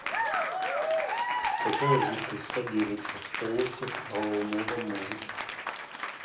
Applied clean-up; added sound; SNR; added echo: none; Applause / Cheering; -2 dB; reverberation time 0.4 s.